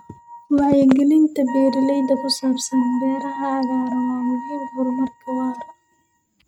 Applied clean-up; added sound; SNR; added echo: neural mask model RNNoise.